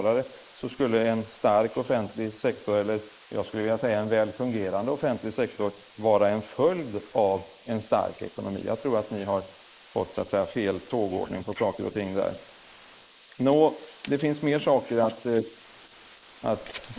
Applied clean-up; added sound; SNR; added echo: neural mask model Resemble Enhance denoiser.